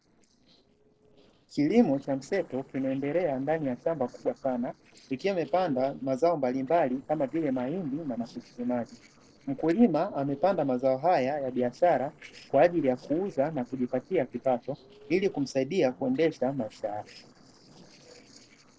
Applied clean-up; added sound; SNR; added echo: neural separator model SepFormer DNS4.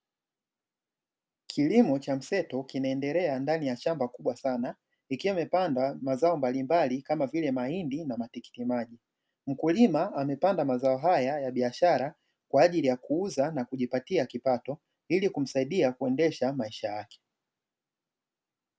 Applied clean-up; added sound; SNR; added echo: none; none; none; none.